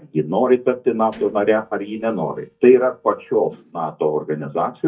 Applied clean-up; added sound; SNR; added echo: neural mask model DeepFilterNet 3.